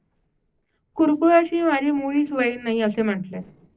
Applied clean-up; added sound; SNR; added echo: neural separator model SepFormer DNS4.